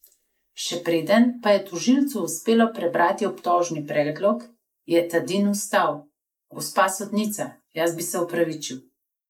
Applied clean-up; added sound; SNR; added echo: neural mask model Resemble Enhance denoiser.